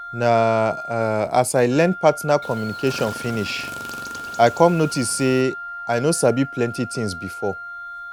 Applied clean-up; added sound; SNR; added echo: none; Chirp, tweet + Wind instrument, woodwind instrument; 12 dB; none.